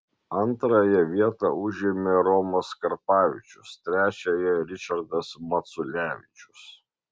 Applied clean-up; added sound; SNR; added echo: none; none; none; none.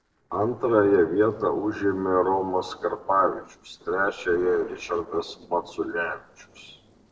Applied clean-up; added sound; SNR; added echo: neural separator model SepFormer DNS4.